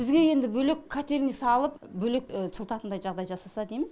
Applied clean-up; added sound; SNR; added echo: none; none; none; none.